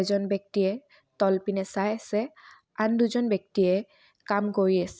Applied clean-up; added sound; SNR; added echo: none; none; none; none.